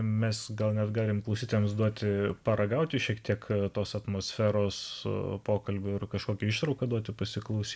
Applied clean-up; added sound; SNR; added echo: none; none; none; none.